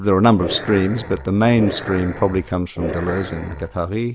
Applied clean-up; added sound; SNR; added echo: none; Growling; 10 dB; none.